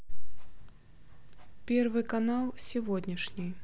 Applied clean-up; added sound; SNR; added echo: none; none; none; none.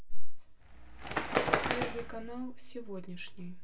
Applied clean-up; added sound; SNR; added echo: none; Bird; 6 dB; reverberation time 0.2 s.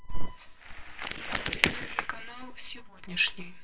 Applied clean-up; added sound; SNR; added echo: neural separator model SepFormer WHAMR!.